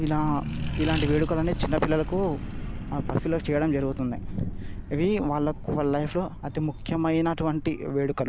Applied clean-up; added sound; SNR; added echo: none; Accelerating, revving, vroom; 6 dB; none.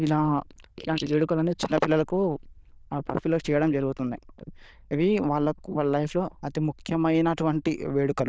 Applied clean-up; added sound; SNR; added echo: neural diffusion model UNIVERSE++.